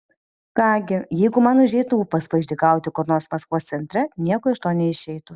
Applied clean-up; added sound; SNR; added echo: none; none; none; none.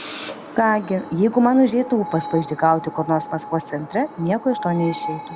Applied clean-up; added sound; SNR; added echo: none; Screech; 12 dB; none.